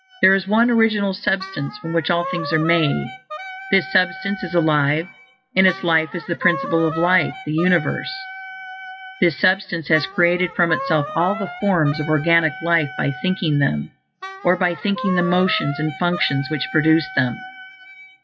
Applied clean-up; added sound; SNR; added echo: classical method WPE with log-MMSE.